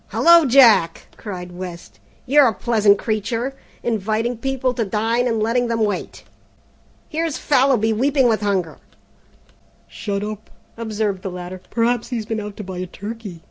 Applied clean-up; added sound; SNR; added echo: none; none; none; none.